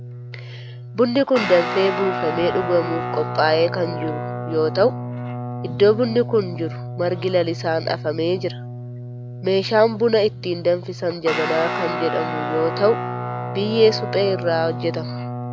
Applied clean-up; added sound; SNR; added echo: none; Guitar; 6 dB; none.